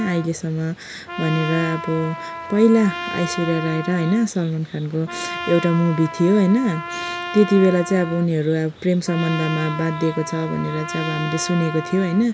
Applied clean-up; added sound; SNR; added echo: none; Trumpet; 10 dB; none.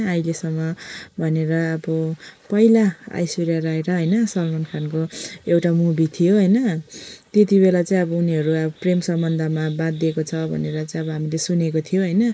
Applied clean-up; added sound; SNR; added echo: neural mask model Resemble Enhance denoiser.